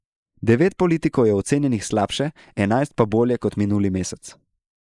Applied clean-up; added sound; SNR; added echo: neural mask model Resemble Enhance denoiser.